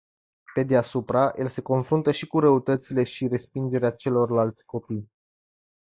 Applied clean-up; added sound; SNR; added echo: neural mask model Resemble Enhance denoiser.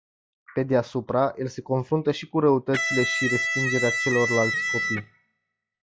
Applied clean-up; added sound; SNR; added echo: classical method log-MMSE.